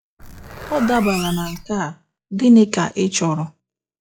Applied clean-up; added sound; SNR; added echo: classical method log-MMSE.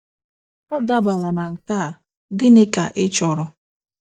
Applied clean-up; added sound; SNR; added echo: neural mask model DeepFilterNet 3.